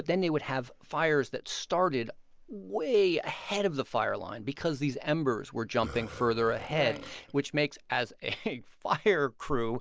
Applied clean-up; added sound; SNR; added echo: none; Burping, eructation; 15 dB; none.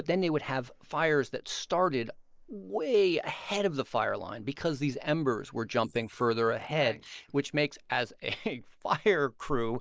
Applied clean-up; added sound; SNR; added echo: neural mask model Resemble Enhance denoiser.